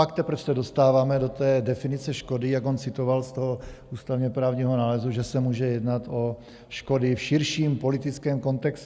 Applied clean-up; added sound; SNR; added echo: none; none; none; none.